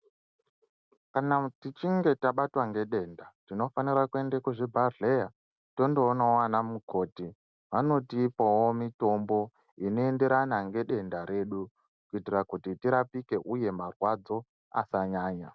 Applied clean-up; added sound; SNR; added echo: none; none; none; none.